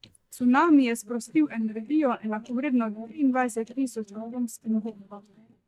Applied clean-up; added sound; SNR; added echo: neural mask model DeepFilterNet 3.